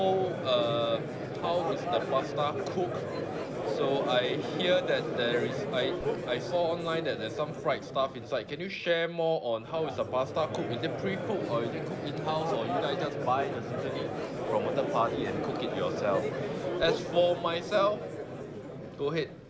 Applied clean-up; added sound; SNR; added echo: none; Crowd; 3 dB; none.